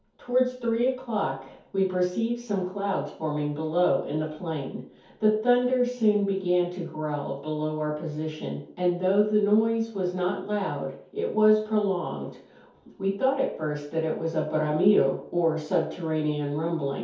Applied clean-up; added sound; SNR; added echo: none; none; none; reverberation time 0.6 s.